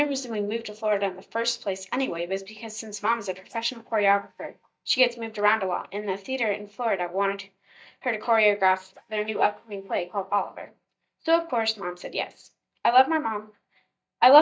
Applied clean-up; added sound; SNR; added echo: neural mask model DeepFilterNet 3.